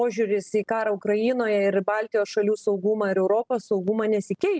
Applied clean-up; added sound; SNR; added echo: none; none; none; none.